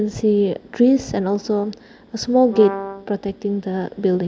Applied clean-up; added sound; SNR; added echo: none; Brass instrument; 10 dB; none.